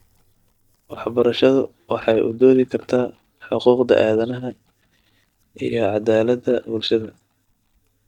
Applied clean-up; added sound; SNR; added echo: neural mask model DeepFilterNet 3.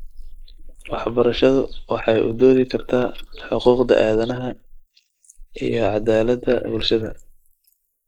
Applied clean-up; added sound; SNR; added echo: neural mask model Resemble Enhance denoiser.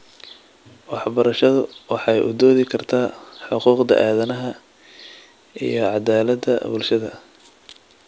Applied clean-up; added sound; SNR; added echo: none; none; none; none.